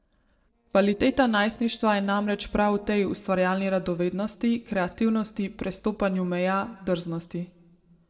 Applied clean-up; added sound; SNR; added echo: neural separator model SepFormer DNS4.